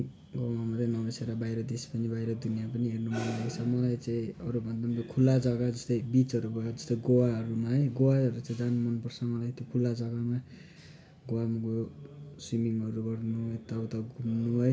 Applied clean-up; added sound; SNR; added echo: none; none; none; none.